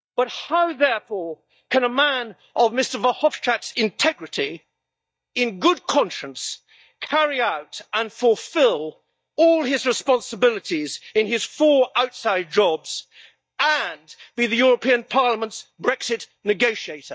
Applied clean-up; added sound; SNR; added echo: neural mask model DeepFilterNet 3.